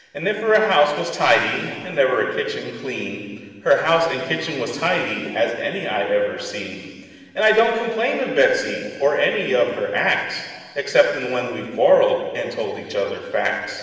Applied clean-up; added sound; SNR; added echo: none; none; none; reverberation time 1.7 s.